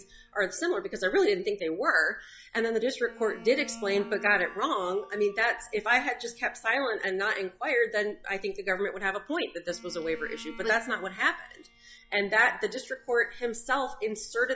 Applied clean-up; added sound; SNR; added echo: classical method log-MMSE.